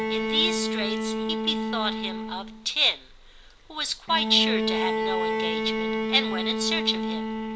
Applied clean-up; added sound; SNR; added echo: none; Bowed string instrument; -1 dB; none.